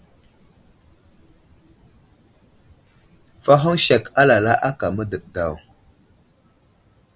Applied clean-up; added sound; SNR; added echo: none; none; none; none.